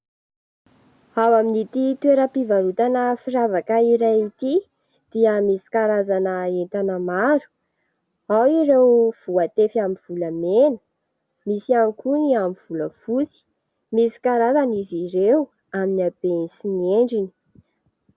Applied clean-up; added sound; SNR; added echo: none; none; none; none.